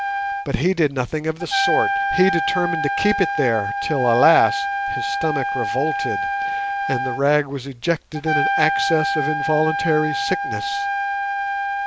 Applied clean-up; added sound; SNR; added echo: none; Trumpet; 1 dB; none.